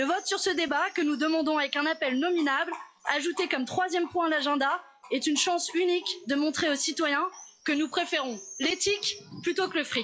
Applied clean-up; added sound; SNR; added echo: classical method log-MMSE.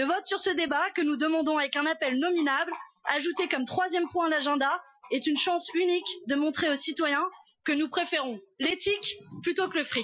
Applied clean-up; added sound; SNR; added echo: classical method Wiener filter.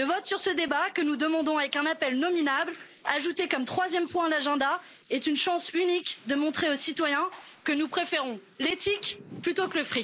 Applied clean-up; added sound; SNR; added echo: neural mask model Resemble Enhance denoiser.